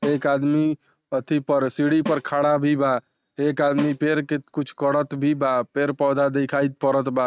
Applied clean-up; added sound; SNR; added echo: neural mask model RNNoise.